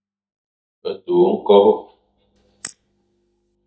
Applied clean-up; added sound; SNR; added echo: neural mask model DeepFilterNet 3.